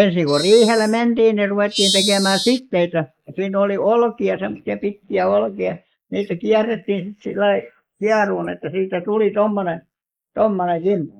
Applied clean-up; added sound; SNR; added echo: neural mask model Resemble Enhance denoiser.